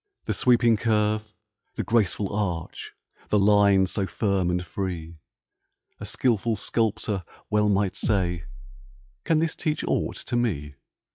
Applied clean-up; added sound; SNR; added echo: classical method log-MMSE.